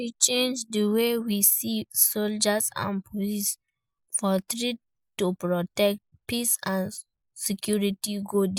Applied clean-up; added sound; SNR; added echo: none; none; none; none.